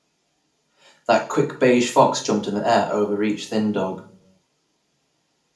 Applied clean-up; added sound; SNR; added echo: none; none; none; reverberation time 0.4 s.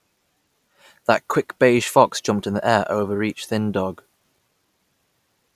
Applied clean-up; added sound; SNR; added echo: none; none; none; none.